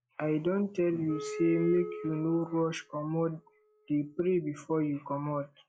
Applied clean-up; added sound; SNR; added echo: classical method log-MMSE.